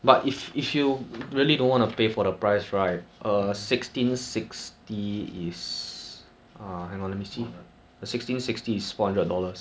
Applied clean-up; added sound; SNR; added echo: none; none; none; none.